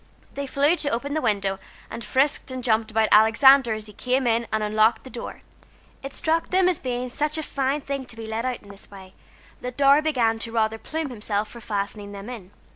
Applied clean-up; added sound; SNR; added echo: none; none; none; none.